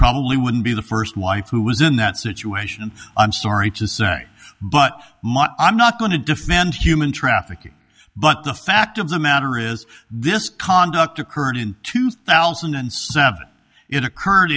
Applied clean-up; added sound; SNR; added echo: none; none; none; none.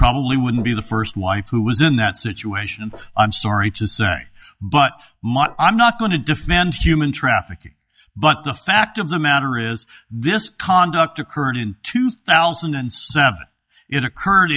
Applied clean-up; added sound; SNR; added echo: neural mask model DeepFilterNet 3.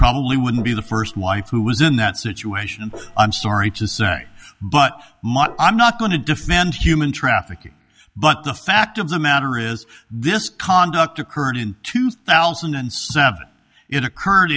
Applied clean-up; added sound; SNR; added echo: none; Gong; 19 dB; none.